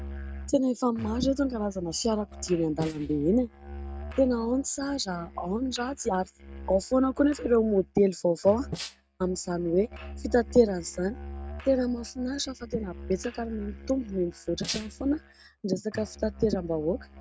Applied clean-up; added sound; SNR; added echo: neural mask model RNNoise.